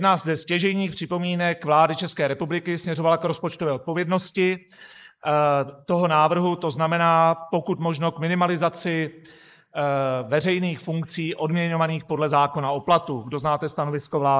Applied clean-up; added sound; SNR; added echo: neural mask model Resemble Enhance denoiser.